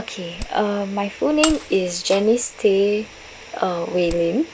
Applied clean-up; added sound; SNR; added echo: none; Hammer + Shatter; 12 dB; none.